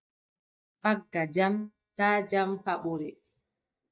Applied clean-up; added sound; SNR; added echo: neural mask model DeepFilterNet 3.